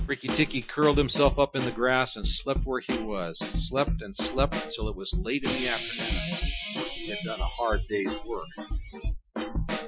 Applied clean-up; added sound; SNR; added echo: classical method Wiener filter.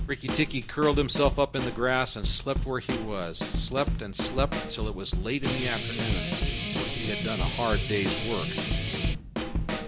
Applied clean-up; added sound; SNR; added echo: none; Guitar + Snare drum / Drum kit; 0 dB; none.